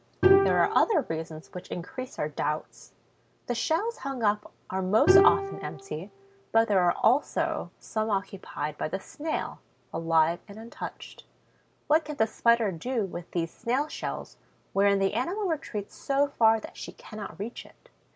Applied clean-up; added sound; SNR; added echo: none; Bowed string instrument; 0 dB; none.